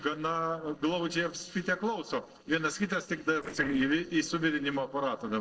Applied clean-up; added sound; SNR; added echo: neural separator model SepFormer DNS4.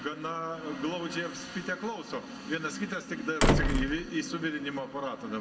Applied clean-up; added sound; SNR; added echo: none; Slam; -4 dB; reverberation time 1.3 s.